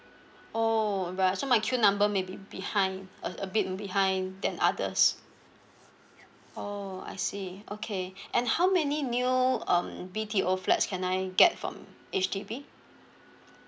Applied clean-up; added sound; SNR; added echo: none; none; none; none.